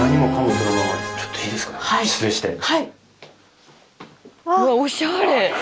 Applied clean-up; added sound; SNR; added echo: none; none; none; none.